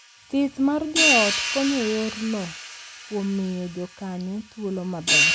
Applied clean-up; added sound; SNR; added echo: none; Hi-hat; 0 dB; none.